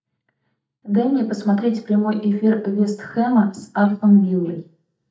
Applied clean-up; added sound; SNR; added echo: neural mask model DeepFilterNet 3.